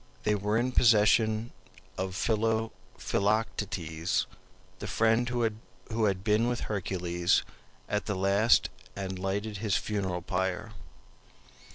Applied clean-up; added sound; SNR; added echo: none; none; none; none.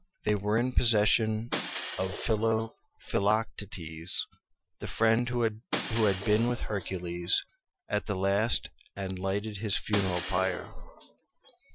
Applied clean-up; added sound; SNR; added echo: classical method Wiener filter.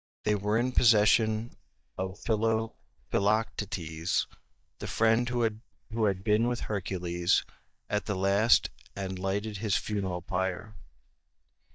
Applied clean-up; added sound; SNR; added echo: neural mask model DeepFilterNet 3.